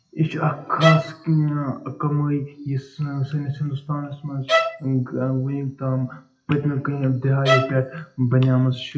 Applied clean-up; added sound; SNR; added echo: classical method WPE with log-MMSE.